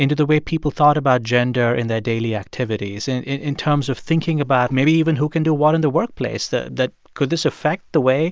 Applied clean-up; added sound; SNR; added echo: none; none; none; none.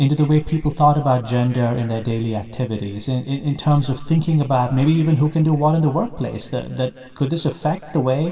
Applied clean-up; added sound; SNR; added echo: none; none; none; reverberation time 2.0 s.